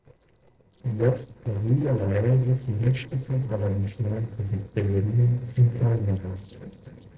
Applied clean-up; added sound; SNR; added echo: neural separator model SepFormer DNS4.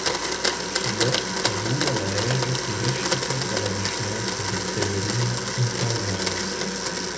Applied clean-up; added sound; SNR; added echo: none; Domestic sounds, home sounds; -3 dB; reverberation time 0.7 s.